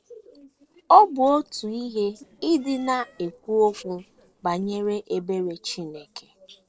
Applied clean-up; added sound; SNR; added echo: neural separator model SepFormer DNS4.